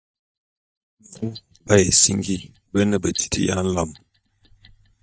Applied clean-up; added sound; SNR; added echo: neural mask model DeepFilterNet 3.